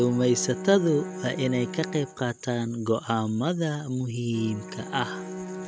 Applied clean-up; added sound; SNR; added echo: none; Bowed string instrument; 12 dB; none.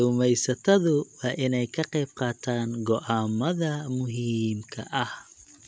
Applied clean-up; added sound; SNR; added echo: none; none; none; none.